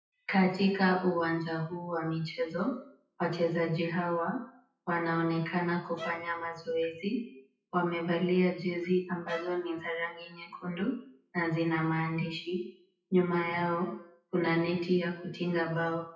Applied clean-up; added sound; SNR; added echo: classical method WPE with log-MMSE.